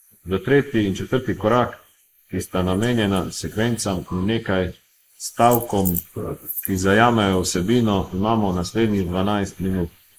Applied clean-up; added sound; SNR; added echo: neural mask model Resemble Enhance denoiser.